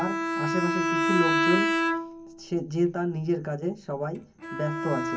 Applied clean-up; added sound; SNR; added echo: none; Bowed string instrument; -1 dB; reverberation time 0.3 s.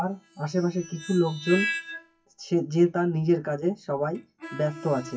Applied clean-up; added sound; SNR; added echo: classical method WPE with log-MMSE.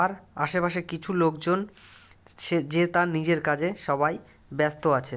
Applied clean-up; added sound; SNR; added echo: none; none; none; none.